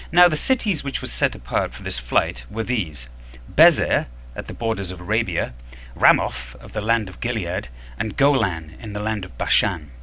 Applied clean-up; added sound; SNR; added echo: none; none; none; none.